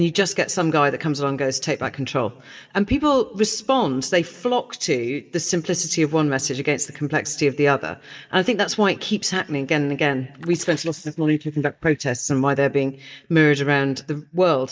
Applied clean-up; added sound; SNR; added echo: neural mask model DeepFilterNet 3.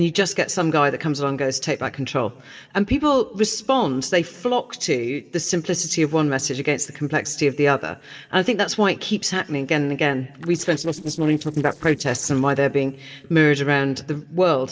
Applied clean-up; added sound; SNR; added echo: neural separator model SepFormer DNS4.